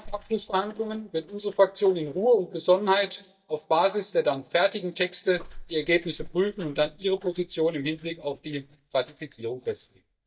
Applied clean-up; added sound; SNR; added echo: neural mask model DeepFilterNet 3.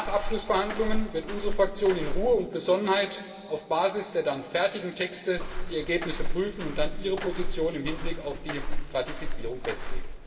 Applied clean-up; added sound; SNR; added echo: none; Walk, footsteps; 0 dB; reverberation time 2.3 s.